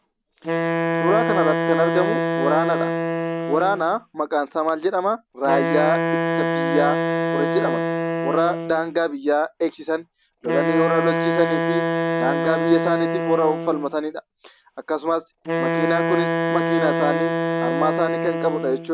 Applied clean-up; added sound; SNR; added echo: none; Wind instrument, woodwind instrument; 0 dB; none.